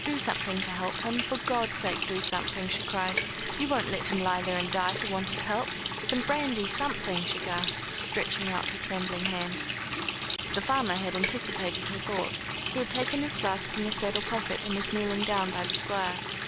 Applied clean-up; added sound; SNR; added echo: none; Water tap, faucet; 0 dB; none.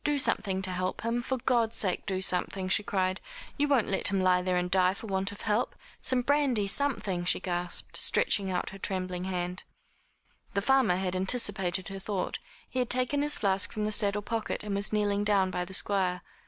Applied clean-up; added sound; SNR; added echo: none; none; none; none.